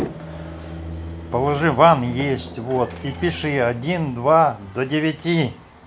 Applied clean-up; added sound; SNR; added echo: none; Motor vehicle (road); 19 dB; none.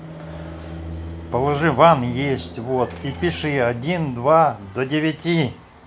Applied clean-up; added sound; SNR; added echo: none; none; none; none.